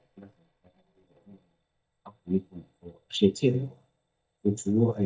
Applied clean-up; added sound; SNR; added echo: neural mask model DeepFilterNet 3.